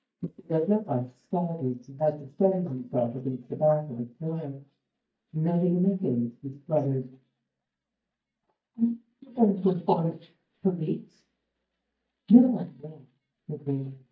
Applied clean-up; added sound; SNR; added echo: neural mask model DeepFilterNet 3.